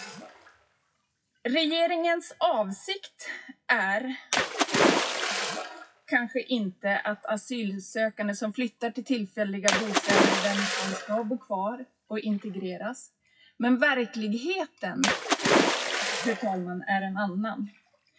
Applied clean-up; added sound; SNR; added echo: classical method WPE with log-MMSE.